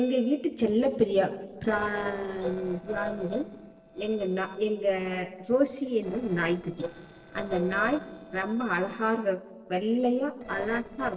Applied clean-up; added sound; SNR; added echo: neural separator model SepFormer DNS4.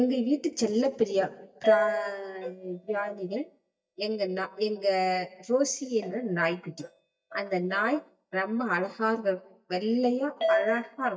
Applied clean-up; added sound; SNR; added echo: neural mask model DeepFilterNet 3.